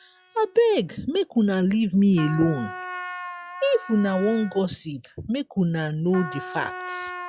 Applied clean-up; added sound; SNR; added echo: classical method log-MMSE.